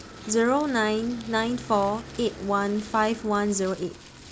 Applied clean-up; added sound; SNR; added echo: none; Crumpling, crinkling + Motorcycle; 19 dB; none.